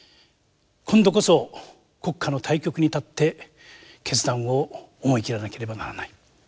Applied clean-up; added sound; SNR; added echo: none; none; none; none.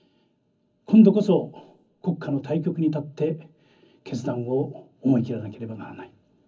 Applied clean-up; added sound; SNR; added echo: none; none; none; reverberation time 0.4 s.